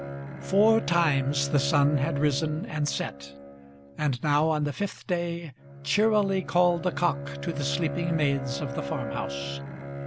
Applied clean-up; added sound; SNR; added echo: none; Bowed string instrument; 8 dB; none.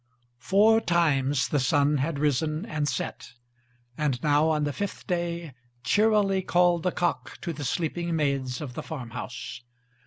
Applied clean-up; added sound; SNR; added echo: none; none; none; none.